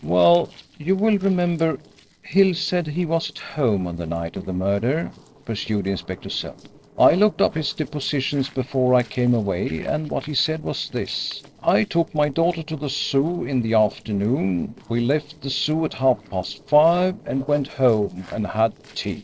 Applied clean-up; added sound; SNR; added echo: neural separator model SepFormer DNS4.